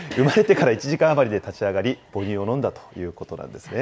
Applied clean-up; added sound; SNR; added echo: none; none; none; none.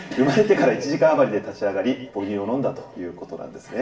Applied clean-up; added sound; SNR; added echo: none; none; none; reverberation time 0.7 s.